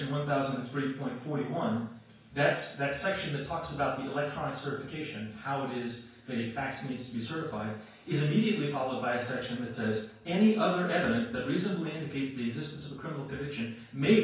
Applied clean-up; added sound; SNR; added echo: none; none; none; reverberation time 0.5 s.